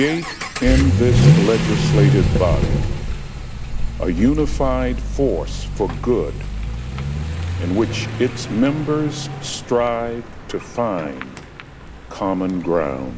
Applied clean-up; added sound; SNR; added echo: none; Accelerating, revving, vroom / Vehicle; -1 dB; none.